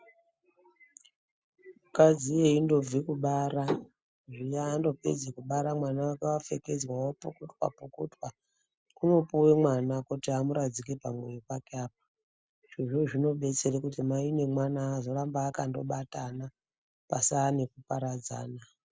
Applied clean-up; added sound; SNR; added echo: none; none; none; none.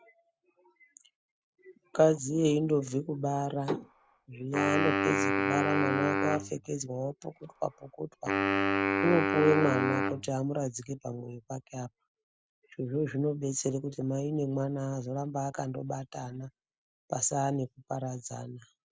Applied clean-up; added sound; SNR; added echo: none; Wind instrument, woodwind instrument; -2 dB; none.